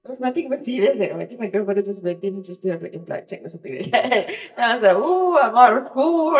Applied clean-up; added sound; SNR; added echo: neural mask model DeepFilterNet 3.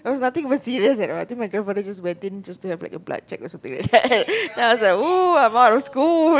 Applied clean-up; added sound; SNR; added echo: none; none; none; none.